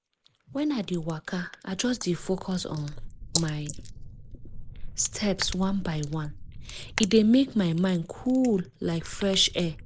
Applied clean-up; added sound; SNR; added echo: neural mask model Resemble Enhance denoiser.